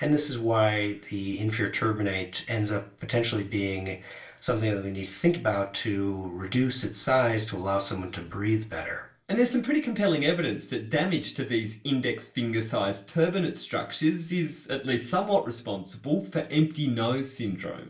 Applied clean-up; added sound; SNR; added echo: none; none; none; reverberation time 0.3 s.